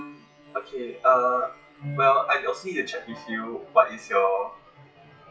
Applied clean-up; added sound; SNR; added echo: classical method WPE with log-MMSE.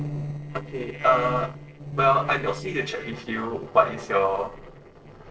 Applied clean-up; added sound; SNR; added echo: neural separator model SepFormer DNS4.